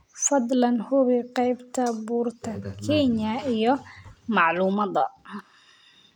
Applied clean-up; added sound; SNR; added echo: none; none; none; none.